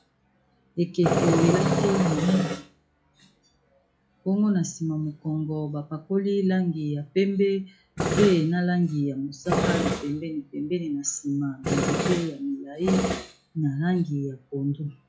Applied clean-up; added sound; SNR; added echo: classical method WPE with log-MMSE.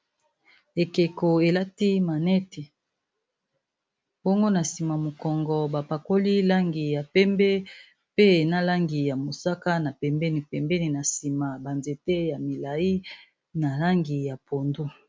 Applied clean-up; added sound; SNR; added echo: none; none; none; none.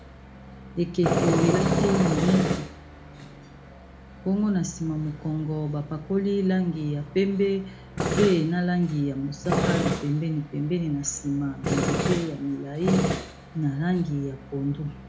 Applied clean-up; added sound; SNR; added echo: none; Tools; 3 dB; reverberation time 0.3 s.